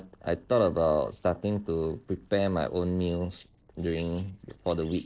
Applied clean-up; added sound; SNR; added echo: neural separator model SepFormer DNS4.